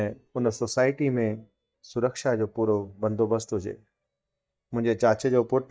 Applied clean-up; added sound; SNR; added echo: neural mask model DeepFilterNet 3.